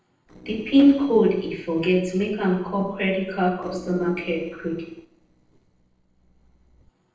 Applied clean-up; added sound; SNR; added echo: neural separator model SepFormer DNS4.